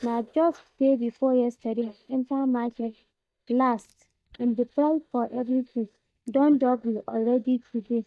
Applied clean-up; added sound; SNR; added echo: neural mask model DeepFilterNet 3.